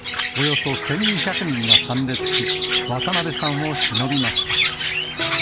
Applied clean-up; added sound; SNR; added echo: none; Chirp, tweet; -3 dB; none.